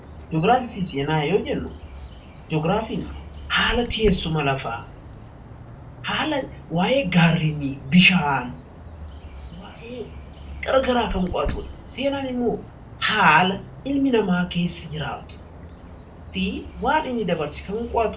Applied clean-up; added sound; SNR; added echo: none; Bird; 13 dB; reverberation time 0.2 s.